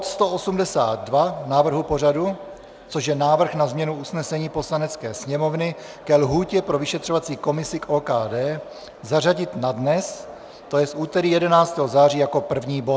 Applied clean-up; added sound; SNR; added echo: none; none; none; none.